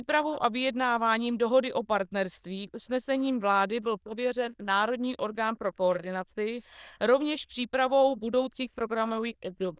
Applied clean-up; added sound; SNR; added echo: neural diffusion model UNIVERSE++.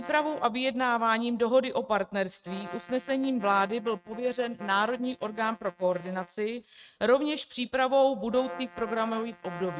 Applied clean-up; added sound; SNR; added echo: neural mask model RNNoise.